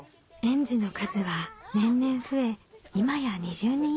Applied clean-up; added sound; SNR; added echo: none; none; none; none.